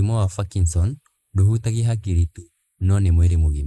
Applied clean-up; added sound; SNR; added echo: neural mask model Resemble Enhance denoiser.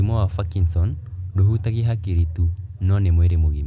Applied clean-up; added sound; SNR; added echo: none; none; none; none.